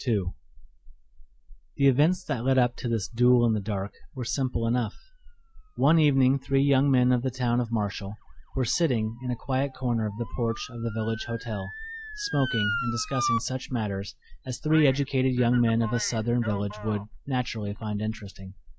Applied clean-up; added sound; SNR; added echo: none; Motor vehicle (road) / Siren; 14 dB; none.